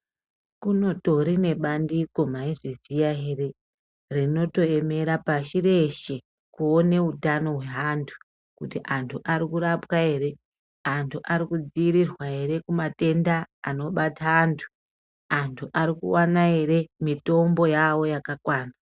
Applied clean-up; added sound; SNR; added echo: none; none; none; none.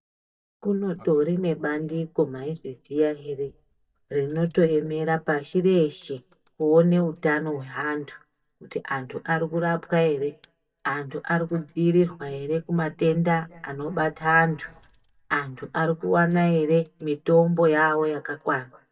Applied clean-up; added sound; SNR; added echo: neural mask model DeepFilterNet 3.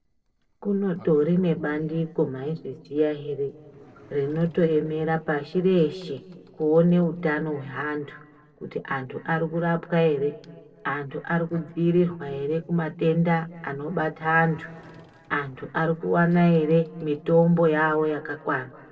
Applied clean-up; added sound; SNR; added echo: neural separator model SepFormer DNS4.